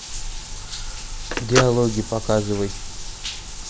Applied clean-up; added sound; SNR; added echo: none; Bathtub (filling or washing) + Telephone; 7 dB; none.